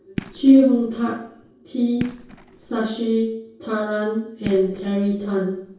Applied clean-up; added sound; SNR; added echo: none; Fireworks; 15 dB; reverberation time 0.6 s.